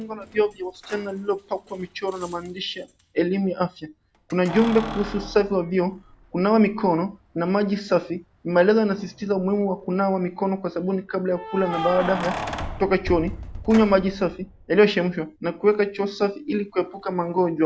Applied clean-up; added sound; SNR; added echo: none; Keys jangling; 14 dB; none.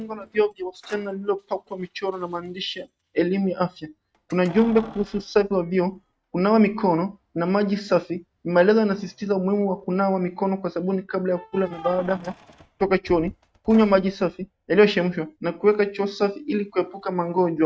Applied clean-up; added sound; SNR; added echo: neural mask model RNNoise.